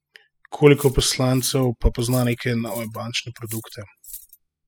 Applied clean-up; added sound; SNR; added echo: classical method spectral subtraction.